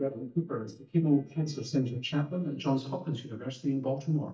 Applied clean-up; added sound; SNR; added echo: neural mask model DeepFilterNet 3.